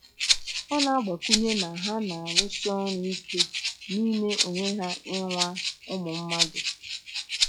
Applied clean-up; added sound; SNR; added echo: classical method log-MMSE.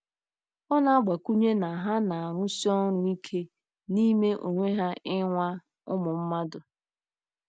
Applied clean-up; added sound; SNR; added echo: none; none; none; none.